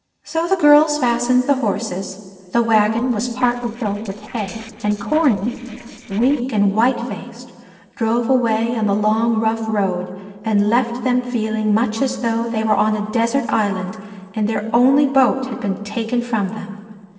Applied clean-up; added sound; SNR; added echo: neural separator model SepFormer DNS4.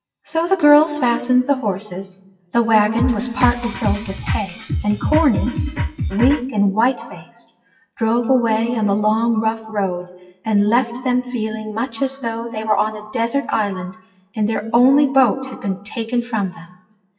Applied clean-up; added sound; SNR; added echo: classical method WPE with log-MMSE.